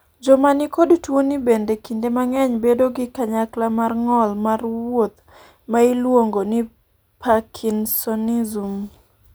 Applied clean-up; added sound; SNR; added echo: none; none; none; none.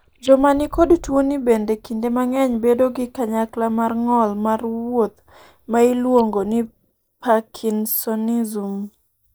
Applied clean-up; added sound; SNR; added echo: neural mask model DeepFilterNet 3.